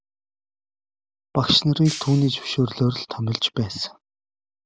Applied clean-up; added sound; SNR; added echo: none; Shatter; 14 dB; none.